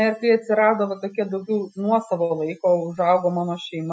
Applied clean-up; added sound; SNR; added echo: classical method Wiener filter.